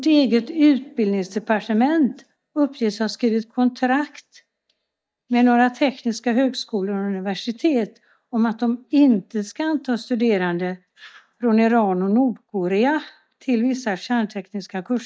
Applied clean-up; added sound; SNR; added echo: neural mask model DeepFilterNet 3.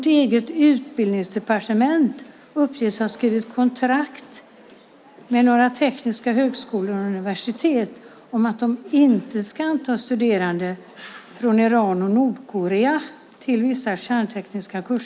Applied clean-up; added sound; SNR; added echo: none; none; none; none.